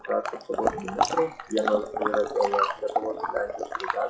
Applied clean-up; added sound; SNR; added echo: classical method WPE with log-MMSE.